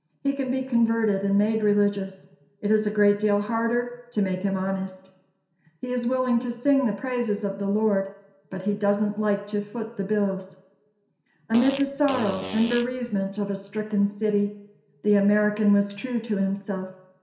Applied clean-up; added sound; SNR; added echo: none; Fart; 11 dB; reverberation time 0.7 s.